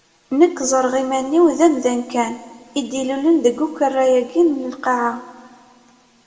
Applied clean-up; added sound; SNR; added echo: none; none; none; reverberation time 1.4 s.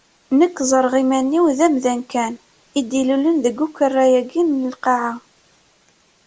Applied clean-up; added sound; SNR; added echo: none; none; none; none.